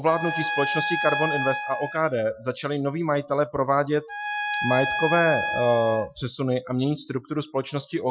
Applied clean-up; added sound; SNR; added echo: classical method Wiener filter.